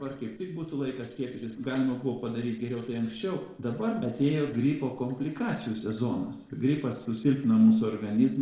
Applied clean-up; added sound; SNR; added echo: neural separator model SepFormer DNS4.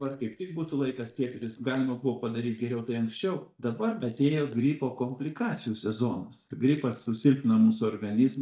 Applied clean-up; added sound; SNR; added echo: neural mask model DeepFilterNet 3.